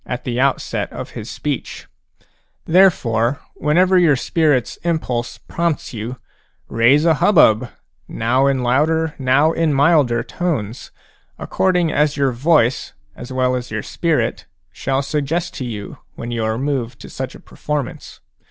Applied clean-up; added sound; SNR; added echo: none; none; none; none.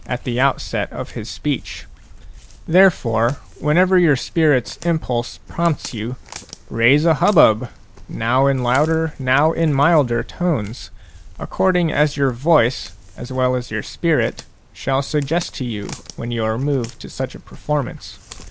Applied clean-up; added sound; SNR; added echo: none; Walk, footsteps; 19 dB; none.